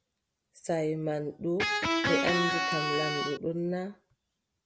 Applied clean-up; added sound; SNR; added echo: none; Electric guitar; -4 dB; none.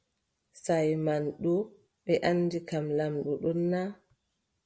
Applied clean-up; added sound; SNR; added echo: none; none; none; none.